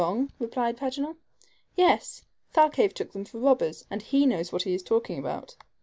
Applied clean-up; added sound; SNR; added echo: none; none; none; none.